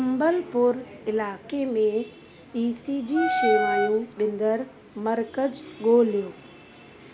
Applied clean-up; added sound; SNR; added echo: none; Wind instrument, woodwind instrument; 1 dB; none.